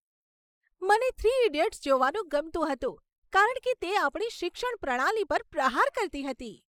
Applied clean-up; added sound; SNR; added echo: neural mask model Resemble Enhance denoiser.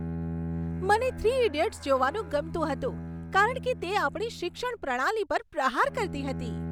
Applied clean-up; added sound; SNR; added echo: none; Bowed string instrument; 8 dB; none.